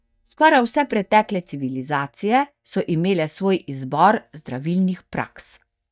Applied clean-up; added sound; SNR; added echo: neural mask model DeepFilterNet 3.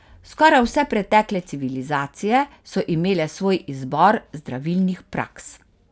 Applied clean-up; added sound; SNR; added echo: none; none; none; none.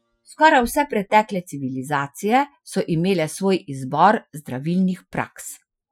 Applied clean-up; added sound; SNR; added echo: classical method Wiener filter.